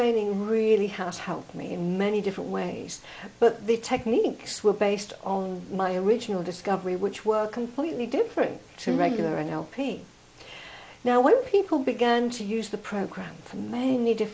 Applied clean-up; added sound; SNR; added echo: none; none; none; none.